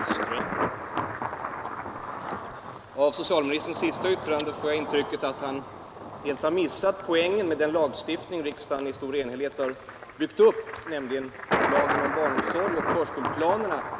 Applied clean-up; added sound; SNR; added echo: none; Thunder; 5 dB; none.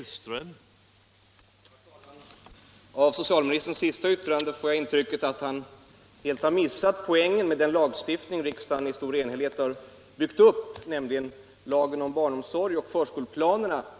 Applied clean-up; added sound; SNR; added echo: none; none; none; none.